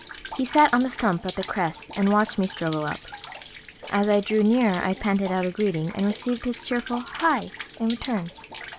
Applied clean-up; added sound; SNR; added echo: none; Rain; 15 dB; none.